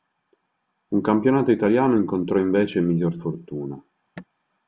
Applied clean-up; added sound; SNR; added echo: none; none; none; none.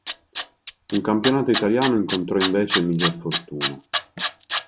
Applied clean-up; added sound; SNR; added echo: none; Tools; 5 dB; none.